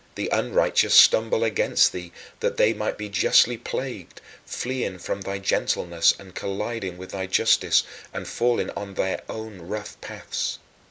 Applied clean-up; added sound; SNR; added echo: none; none; none; none.